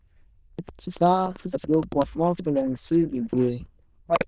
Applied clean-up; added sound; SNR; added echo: neural diffusion model UNIVERSE++.